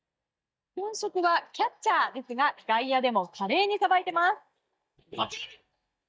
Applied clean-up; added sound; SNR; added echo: neural mask model DeepFilterNet 3.